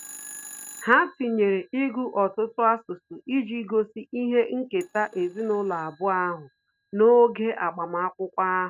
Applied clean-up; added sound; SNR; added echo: neural mask model RNNoise.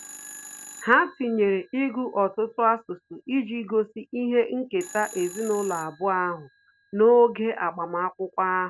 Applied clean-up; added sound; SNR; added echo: none; Telephone; 20 dB; none.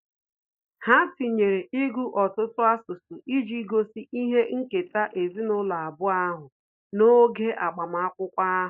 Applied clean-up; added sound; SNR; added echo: neural mask model Resemble Enhance denoiser.